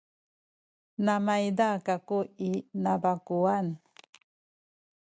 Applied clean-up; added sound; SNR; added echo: none; none; none; none.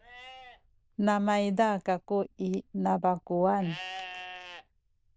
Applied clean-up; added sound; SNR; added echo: neural diffusion model UNIVERSE++.